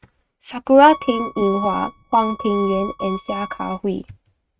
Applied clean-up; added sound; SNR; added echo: neural mask model RNNoise.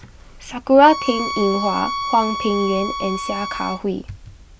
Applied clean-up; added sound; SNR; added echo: none; Bowed string instrument; 7 dB; none.